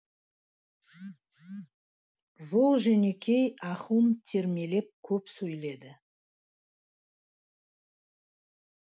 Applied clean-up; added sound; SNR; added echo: none; none; none; none.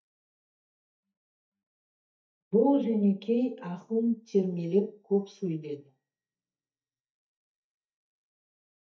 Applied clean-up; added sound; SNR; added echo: neural mask model DeepFilterNet 3.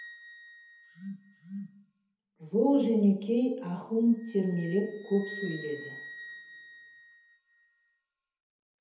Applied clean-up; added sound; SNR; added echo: none; Wind instrument, woodwind instrument; 18 dB; reverberation time 0.8 s.